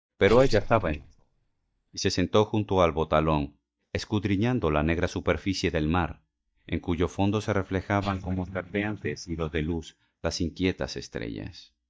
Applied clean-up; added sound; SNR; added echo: neural mask model DeepFilterNet 3.